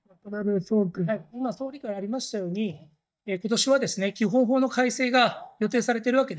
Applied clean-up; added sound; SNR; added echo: neural mask model DeepFilterNet 3.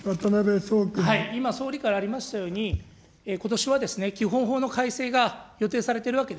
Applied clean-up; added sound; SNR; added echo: none; none; none; none.